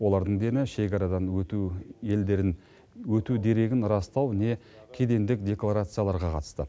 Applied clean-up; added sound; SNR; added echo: none; none; none; none.